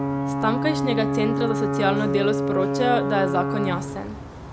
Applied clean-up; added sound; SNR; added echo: none; Alarm / Ocean / Boat, Water vehicle; -1 dB; none.